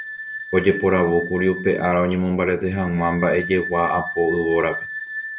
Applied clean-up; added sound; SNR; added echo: none; Wind instrument, woodwind instrument; 11 dB; none.